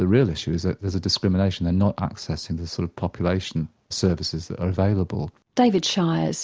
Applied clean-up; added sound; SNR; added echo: none; none; none; none.